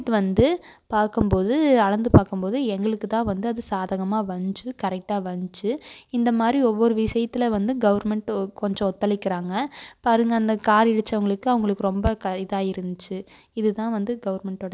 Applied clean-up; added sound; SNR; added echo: none; none; none; none.